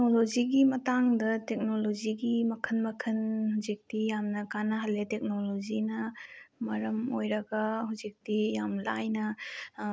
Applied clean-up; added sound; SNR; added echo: none; none; none; none.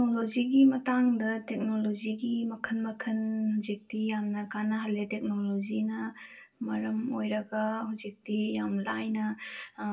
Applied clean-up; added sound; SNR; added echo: none; none; none; reverberation time 0.2 s.